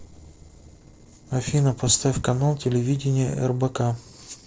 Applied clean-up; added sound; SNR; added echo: neural separator model SepFormer DNS4.